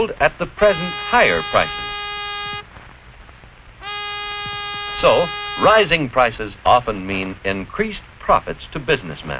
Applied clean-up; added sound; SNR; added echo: none; Trumpet; 7 dB; none.